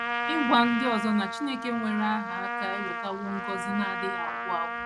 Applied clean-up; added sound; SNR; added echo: none; Trumpet; 3 dB; none.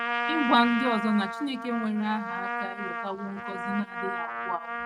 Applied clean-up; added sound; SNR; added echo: neural mask model RNNoise.